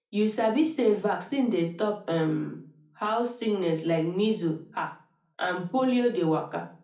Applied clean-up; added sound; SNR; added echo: none; none; none; reverberation time 0.4 s.